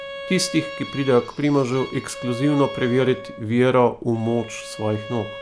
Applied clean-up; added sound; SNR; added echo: none; Bowed string instrument; 13 dB; none.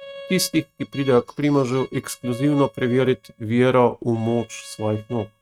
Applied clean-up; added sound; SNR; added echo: neural mask model RNNoise.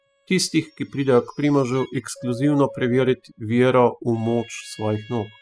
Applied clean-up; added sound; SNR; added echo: classical method spectral subtraction.